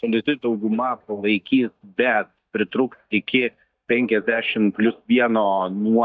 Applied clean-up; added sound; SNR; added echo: neural mask model DeepFilterNet 3.